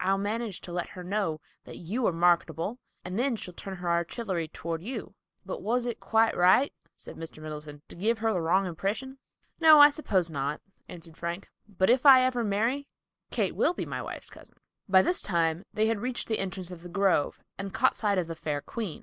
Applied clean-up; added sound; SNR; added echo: none; none; none; none.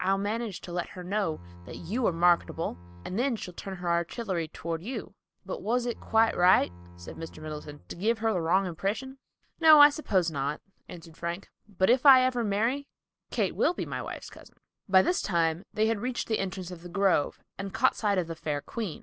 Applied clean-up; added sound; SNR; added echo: none; Bowed string instrument; 18 dB; none.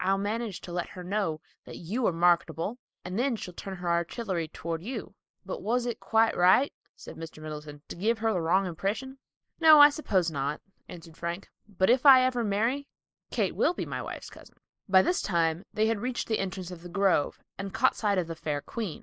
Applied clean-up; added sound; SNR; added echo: neural mask model Resemble Enhance denoiser.